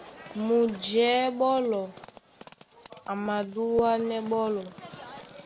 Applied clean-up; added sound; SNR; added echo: none; Livestock, farm animals, working animals; 19 dB; none.